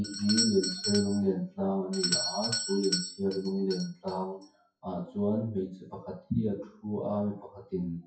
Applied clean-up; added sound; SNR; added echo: classical method WPE with log-MMSE.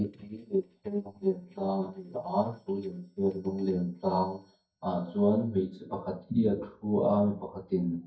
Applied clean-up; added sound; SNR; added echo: neural mask model DeepFilterNet 3.